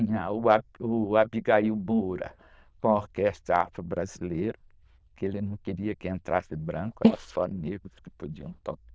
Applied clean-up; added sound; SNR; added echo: neural diffusion model UNIVERSE++.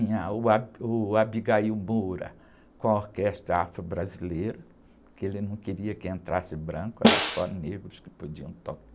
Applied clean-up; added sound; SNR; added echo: none; Snare drum; -4 dB; none.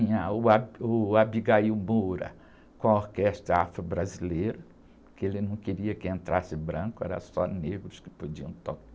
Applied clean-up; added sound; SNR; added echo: none; none; none; none.